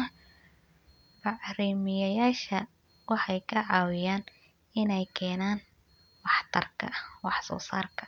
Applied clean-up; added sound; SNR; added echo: none; none; none; none.